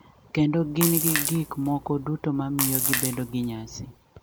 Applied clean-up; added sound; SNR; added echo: none; Splash, splatter; 3 dB; none.